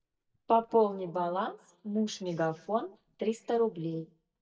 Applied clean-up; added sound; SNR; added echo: neural mask model DeepFilterNet 3.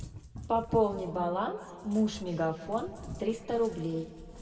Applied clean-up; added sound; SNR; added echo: none; Cat; 16 dB; reverberation time 1.8 s.